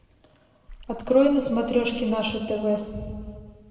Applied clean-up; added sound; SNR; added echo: none; Water / Splash, splatter; 18 dB; reverberation time 1.8 s.